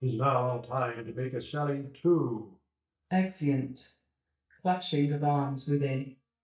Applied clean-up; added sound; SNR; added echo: neural mask model DeepFilterNet 3.